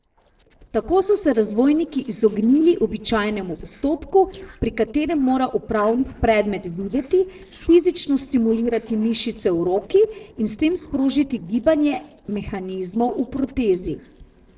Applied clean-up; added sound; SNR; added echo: neural separator model SepFormer DNS4.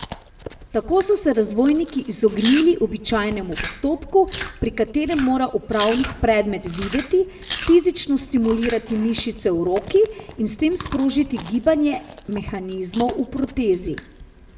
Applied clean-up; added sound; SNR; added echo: none; Chewing, mastication; 13 dB; reverberation time 0.9 s.